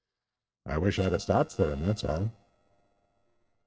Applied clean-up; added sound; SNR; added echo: neural separator model SepFormer DNS4.